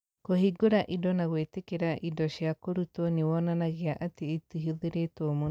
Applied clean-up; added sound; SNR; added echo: none; none; none; none.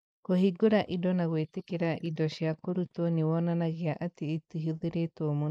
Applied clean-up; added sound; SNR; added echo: neural mask model Resemble Enhance denoiser.